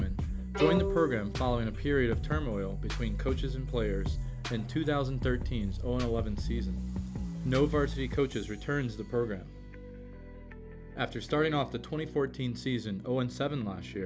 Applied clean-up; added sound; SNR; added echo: none; Bowed string instrument; 5 dB; none.